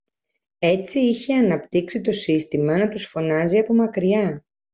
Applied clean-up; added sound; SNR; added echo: none; none; none; none.